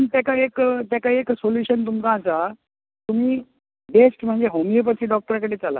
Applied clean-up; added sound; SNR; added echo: none; none; none; none.